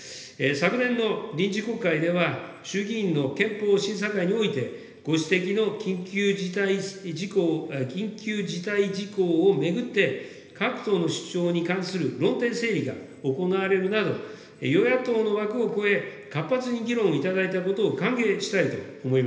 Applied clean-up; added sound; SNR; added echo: none; none; none; reverberation time 1.4 s.